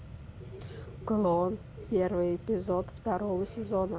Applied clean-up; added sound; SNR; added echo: none; Mechanisms; 13 dB; none.